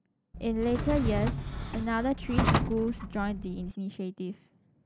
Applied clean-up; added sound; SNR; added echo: none; Drawer open or close; 0 dB; none.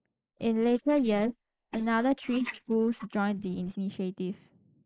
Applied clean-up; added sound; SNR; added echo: neural mask model Resemble Enhance denoiser.